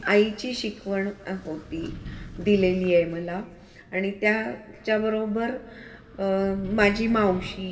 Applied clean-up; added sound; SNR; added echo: none; Wind; 17 dB; reverberation time 1.3 s.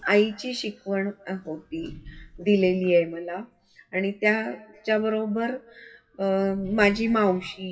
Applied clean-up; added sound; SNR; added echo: classical method WPE with log-MMSE.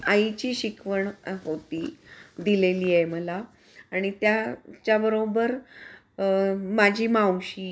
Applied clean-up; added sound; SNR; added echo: none; none; none; none.